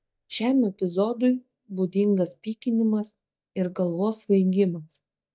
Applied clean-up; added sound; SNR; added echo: neural mask model DeepFilterNet 3.